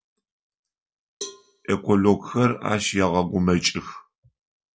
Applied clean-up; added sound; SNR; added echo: none; Cowbell; 20 dB; none.